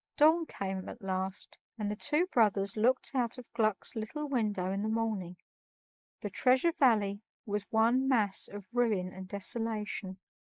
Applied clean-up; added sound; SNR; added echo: neural mask model Resemble Enhance denoiser.